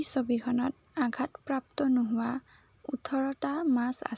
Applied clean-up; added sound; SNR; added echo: none; none; none; none.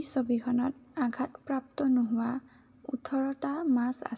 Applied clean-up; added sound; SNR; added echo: none; none; none; reverberation time 1.1 s.